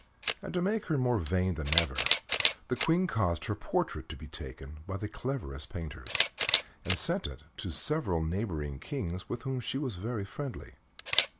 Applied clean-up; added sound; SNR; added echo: none; Camera; 1 dB; none.